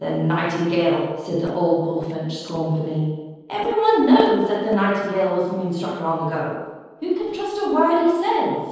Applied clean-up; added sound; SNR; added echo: neural separator model SepFormer DNS4.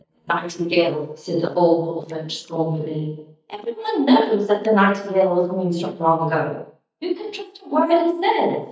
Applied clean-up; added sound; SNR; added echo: neural mask model DeepFilterNet 3.